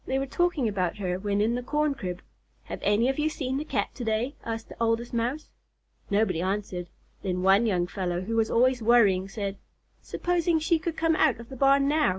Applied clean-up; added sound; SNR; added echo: none; none; none; none.